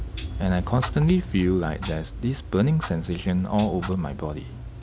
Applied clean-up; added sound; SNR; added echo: none; Clock + Tambourine; 6 dB; none.